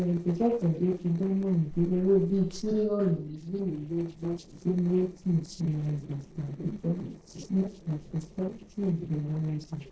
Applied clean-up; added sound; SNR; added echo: neural separator model SepFormer DNS4.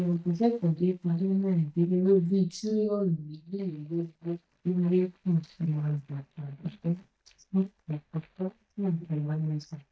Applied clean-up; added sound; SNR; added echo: neural mask model DeepFilterNet 3.